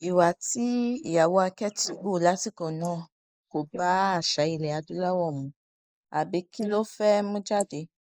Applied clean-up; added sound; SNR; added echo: neural mask model Resemble Enhance denoiser.